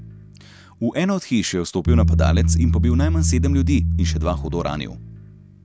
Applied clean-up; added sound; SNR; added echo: none; Bass guitar; -3 dB; none.